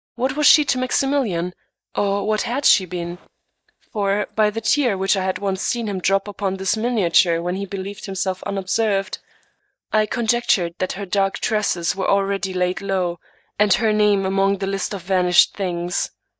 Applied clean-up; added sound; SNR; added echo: neural mask model DeepFilterNet 3.